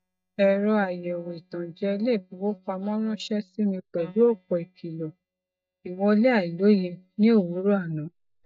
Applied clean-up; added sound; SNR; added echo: neural mask model DeepFilterNet 3.